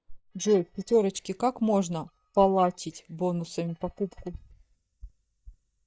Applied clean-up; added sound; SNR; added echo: neural mask model DeepFilterNet 3.